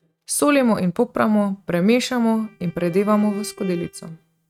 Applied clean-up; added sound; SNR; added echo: neural mask model RNNoise.